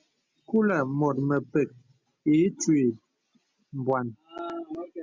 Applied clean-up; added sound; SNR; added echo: none; none; none; none.